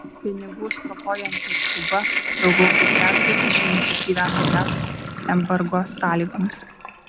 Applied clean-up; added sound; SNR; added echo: none; Sink (filling or washing); -2 dB; none.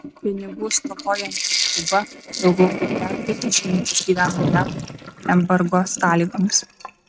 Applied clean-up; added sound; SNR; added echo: neural mask model RNNoise.